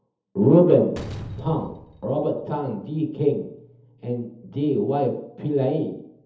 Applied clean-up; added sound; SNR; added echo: none; Slam; 18 dB; reverberation time 0.7 s.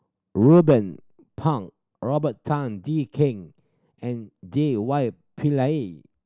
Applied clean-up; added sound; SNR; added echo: none; none; none; none.